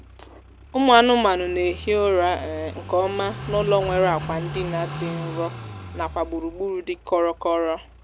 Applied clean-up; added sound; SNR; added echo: none; Car passing by / Idling; 11 dB; none.